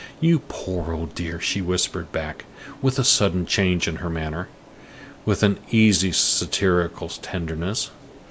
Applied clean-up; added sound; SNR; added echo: none; none; none; none.